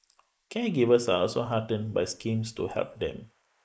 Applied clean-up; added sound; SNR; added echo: neural mask model Resemble Enhance denoiser.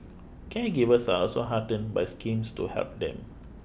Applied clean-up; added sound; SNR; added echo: none; none; none; none.